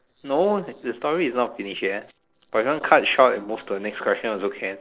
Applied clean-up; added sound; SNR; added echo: neural separator model SepFormer DNS4.